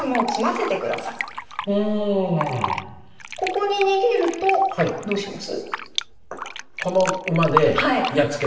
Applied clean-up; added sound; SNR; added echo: none; Fill (with liquid); 8 dB; reverberation time 1.0 s.